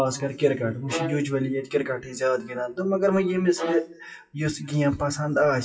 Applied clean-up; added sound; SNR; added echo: classical method WPE with log-MMSE.